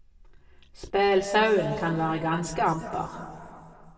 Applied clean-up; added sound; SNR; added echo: none; none; none; reverberation time 2.2 s.